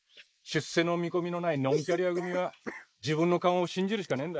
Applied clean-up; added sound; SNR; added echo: neural mask model Resemble Enhance denoiser.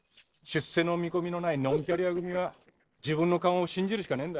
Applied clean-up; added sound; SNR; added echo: neural separator model SepFormer DNS4.